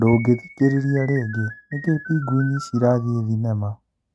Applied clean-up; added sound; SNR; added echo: neural mask model RNNoise.